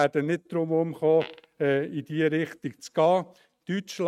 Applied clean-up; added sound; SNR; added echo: neural mask model RNNoise.